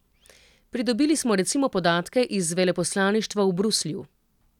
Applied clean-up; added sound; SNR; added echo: none; none; none; none.